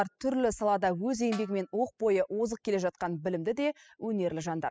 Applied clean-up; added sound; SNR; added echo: classical method spectral subtraction.